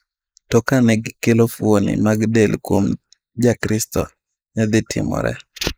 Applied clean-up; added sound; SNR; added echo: neural mask model Resemble Enhance denoiser.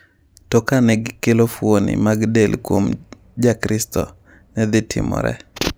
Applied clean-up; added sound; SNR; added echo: none; none; none; none.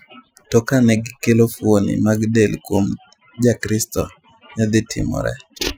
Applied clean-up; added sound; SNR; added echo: classical method Wiener filter.